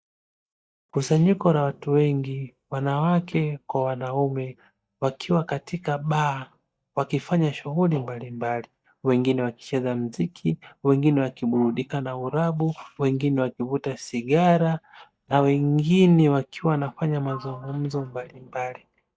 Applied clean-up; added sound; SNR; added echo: neural mask model DeepFilterNet 3.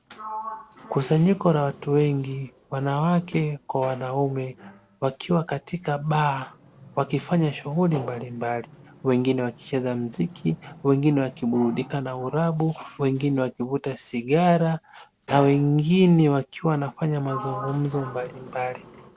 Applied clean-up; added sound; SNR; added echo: none; Sliding door; 18 dB; none.